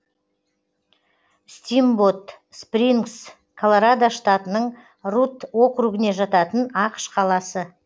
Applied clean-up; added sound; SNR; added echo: none; none; none; none.